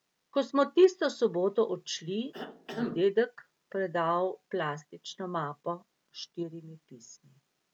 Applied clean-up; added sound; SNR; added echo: none; Cough; 8 dB; none.